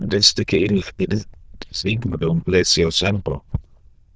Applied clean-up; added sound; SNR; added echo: neural diffusion model UNIVERSE++.